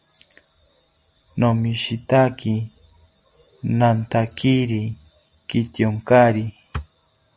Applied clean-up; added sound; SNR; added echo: none; none; none; none.